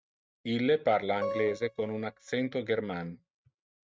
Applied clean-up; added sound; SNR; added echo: neural mask model RNNoise.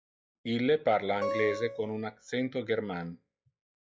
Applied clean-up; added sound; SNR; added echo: classical method log-MMSE.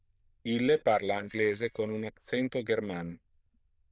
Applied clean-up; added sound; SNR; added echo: neural diffusion model UNIVERSE++.